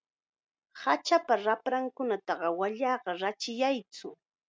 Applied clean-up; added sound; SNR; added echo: none; none; none; none.